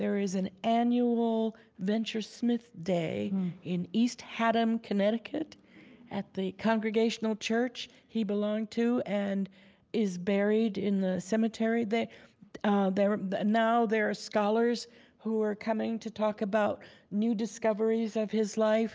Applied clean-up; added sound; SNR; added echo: none; none; none; none.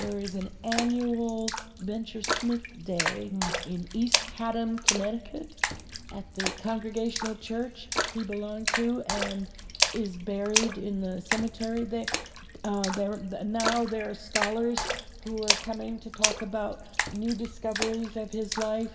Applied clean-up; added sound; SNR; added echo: none; Splash, splatter; 1 dB; reverberation time 2.5 s.